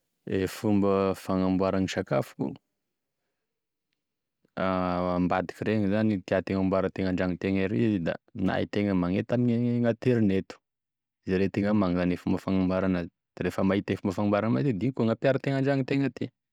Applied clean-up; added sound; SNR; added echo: none; none; none; none.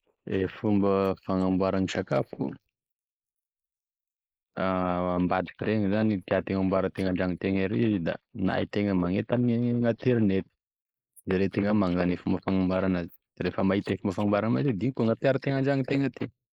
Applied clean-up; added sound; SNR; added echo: neural mask model Resemble Enhance denoiser.